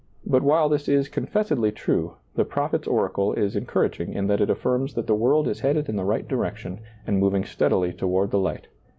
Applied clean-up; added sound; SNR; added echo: none; none; none; none.